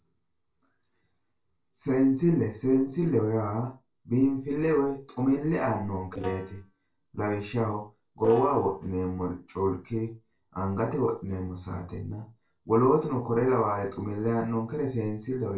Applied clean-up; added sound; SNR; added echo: neural separator model SepFormer DNS4.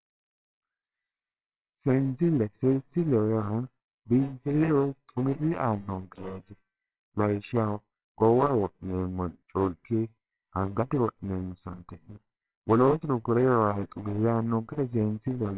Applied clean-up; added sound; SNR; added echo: neural separator model SepFormer WHAMR!.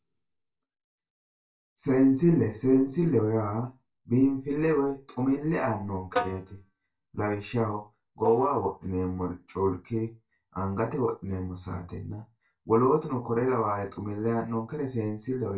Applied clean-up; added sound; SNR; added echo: neural mask model DeepFilterNet 3.